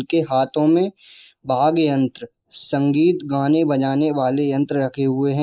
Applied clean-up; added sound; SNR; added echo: neural mask model Resemble Enhance denoiser.